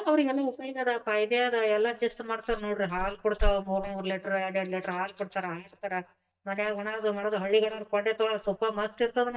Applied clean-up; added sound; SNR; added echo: neural mask model DeepFilterNet 3.